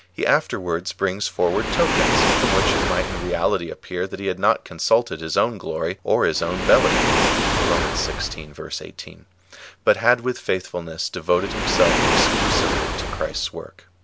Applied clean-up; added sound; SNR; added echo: none; Waves, surf; 1 dB; none.